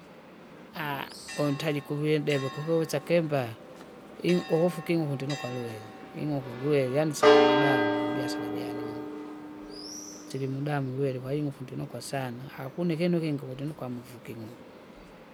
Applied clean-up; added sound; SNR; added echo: none; Church bell; 1 dB; none.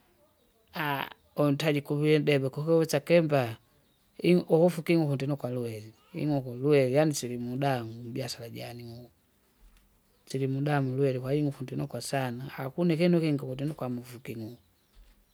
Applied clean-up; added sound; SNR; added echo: none; none; none; none.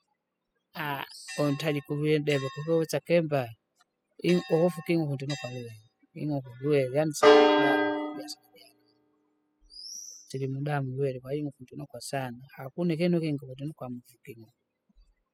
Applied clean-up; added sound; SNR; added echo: classical method spectral subtraction.